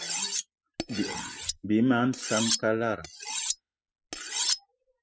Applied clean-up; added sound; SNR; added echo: classical method spectral subtraction.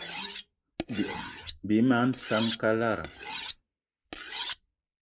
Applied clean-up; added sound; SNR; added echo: neural mask model Resemble Enhance denoiser.